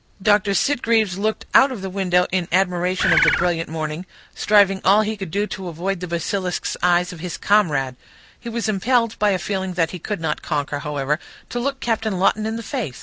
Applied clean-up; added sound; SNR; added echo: none; Bird; -2 dB; none.